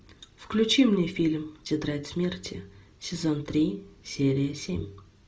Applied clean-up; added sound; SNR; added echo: none; none; none; none.